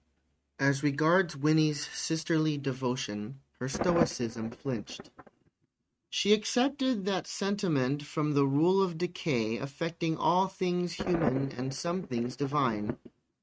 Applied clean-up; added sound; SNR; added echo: neural mask model RNNoise.